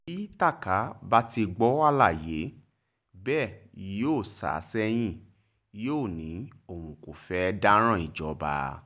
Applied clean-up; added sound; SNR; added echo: none; none; none; none.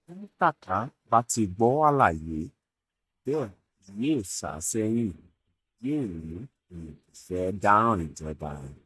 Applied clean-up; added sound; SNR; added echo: neural mask model DeepFilterNet 3.